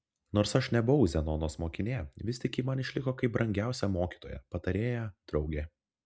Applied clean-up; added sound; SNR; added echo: none; none; none; none.